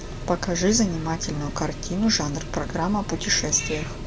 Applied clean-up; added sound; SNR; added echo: none; Mechanical fan; 8 dB; none.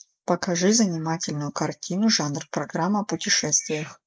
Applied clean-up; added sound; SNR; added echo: neural mask model Resemble Enhance denoiser.